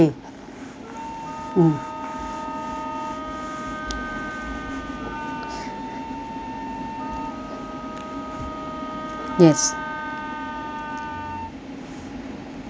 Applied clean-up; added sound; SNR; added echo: none; Wind instrument, woodwind instrument + Wind instrument, woodwind instrument; 7 dB; none.